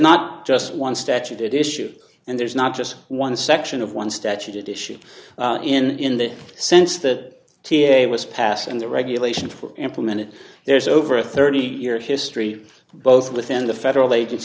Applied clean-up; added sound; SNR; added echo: none; none; none; none.